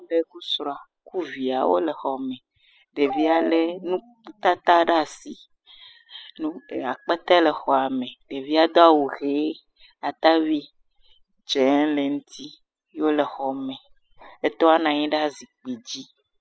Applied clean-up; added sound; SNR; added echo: classical method spectral subtraction.